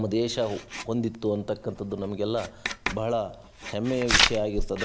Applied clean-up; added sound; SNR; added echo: none; Writing; 2 dB; none.